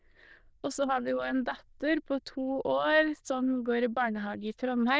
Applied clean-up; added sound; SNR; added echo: neural diffusion model UNIVERSE++.